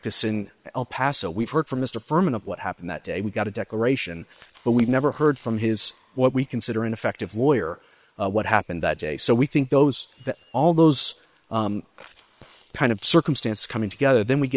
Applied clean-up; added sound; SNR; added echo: neural separator model SepFormer WHAM!.